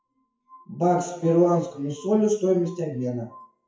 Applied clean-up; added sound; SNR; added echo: classical method WPE with log-MMSE.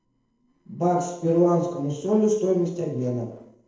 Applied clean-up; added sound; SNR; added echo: neural separator model SepFormer DNS4.